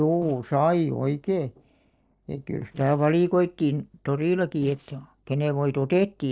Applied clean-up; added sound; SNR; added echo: neural separator model SepFormer DNS4.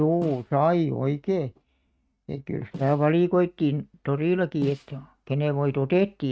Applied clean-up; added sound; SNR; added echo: neural mask model RNNoise.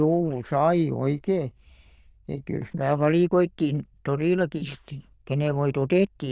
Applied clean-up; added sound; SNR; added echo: neural diffusion model UNIVERSE++.